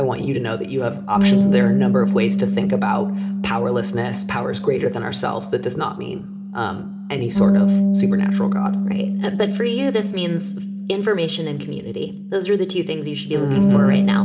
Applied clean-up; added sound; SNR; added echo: none; Bass guitar; -2 dB; reverberation time 2.0 s.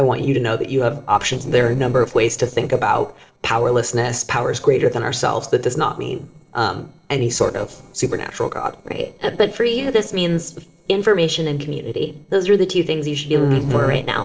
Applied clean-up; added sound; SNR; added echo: neural separator model SepFormer DNS4.